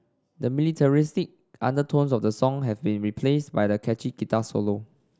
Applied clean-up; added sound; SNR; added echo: none; none; none; none.